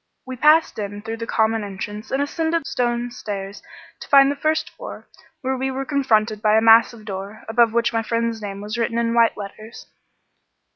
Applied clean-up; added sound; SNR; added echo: none; none; none; none.